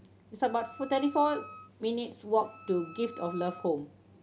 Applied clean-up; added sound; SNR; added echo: none; Wind instrument, woodwind instrument; 17 dB; none.